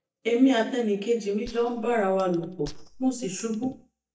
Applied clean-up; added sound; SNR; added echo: neural mask model DeepFilterNet 3.